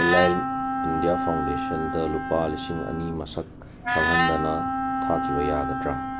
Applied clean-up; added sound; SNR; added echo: none; Wind instrument, woodwind instrument; -1 dB; none.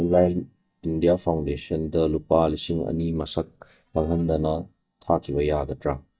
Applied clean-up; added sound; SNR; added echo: neural mask model DeepFilterNet 3.